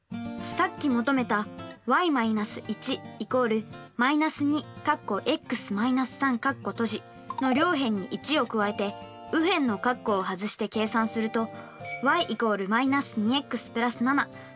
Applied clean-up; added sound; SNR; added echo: none; none; none; none.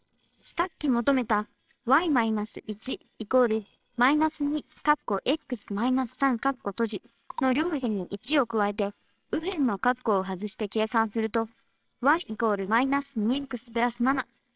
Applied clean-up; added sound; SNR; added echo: neural separator model SepFormer WHAMR!.